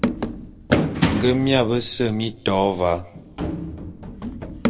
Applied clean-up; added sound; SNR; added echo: none; Run; 2 dB; reverberation time 0.6 s.